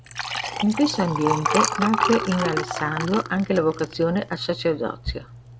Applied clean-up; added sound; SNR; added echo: none; Liquid; 4 dB; none.